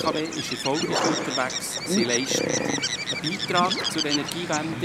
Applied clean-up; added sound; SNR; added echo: none; Bird; -1 dB; none.